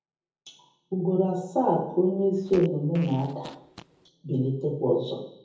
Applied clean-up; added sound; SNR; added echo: none; Fart; 19 dB; reverberation time 0.7 s.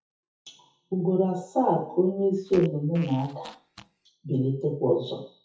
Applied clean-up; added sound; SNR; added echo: classical method WPE with log-MMSE.